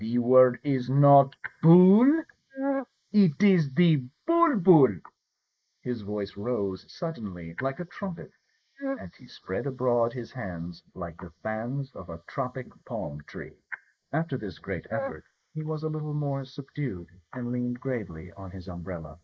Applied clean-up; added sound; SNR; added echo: neural mask model Resemble Enhance denoiser.